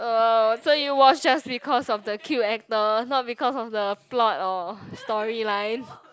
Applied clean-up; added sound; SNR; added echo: none; none; none; none.